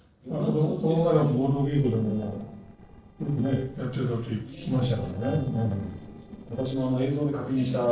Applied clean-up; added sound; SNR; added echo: neural separator model SepFormer DNS4.